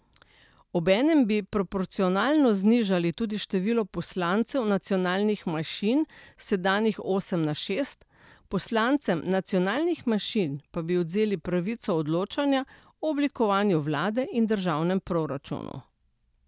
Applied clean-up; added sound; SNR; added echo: none; none; none; none.